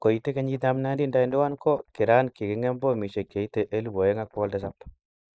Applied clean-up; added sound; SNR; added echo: neural mask model Resemble Enhance denoiser.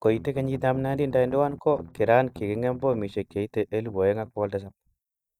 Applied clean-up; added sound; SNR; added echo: neural mask model DeepFilterNet 3.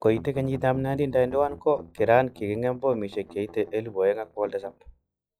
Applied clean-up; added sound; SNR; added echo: classical method log-MMSE.